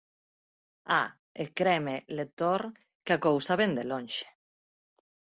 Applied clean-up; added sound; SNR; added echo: none; none; none; none.